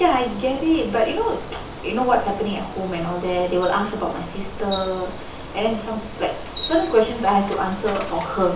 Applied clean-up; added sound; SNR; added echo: none; Bicycle; 10 dB; reverberation time 0.7 s.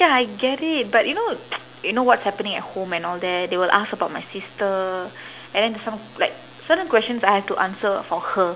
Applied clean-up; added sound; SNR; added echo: none; none; none; none.